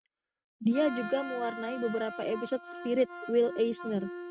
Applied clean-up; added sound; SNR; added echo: neural mask model RNNoise.